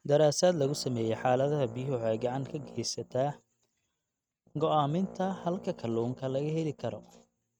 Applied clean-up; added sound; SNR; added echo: neural mask model RNNoise.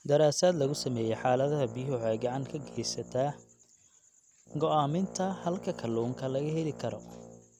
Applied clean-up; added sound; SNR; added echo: none; Brass instrument; 16 dB; none.